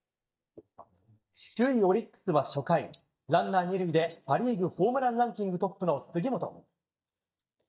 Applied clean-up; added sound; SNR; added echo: neural mask model DeepFilterNet 3.